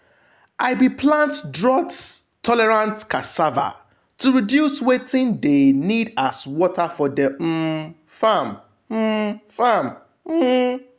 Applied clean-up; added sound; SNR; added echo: none; none; none; none.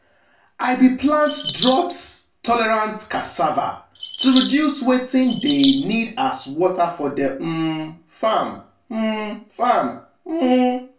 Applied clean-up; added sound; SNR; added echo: none; Bird vocalization, bird call, bird song; 7 dB; reverberation time 0.2 s.